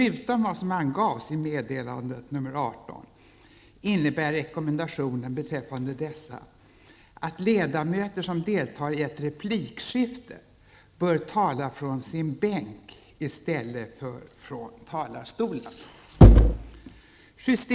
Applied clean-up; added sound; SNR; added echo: none; none; none; none.